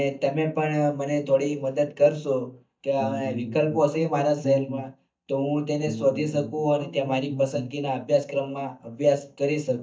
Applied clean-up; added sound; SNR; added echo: neural mask model DeepFilterNet 3.